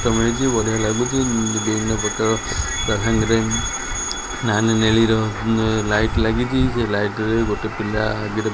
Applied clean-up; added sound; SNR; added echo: none; none; none; none.